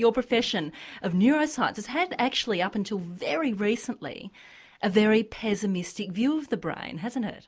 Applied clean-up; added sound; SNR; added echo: none; none; none; none.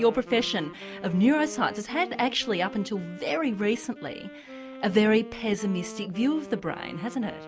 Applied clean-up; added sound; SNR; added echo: none; Wind instrument, woodwind instrument; 15 dB; none.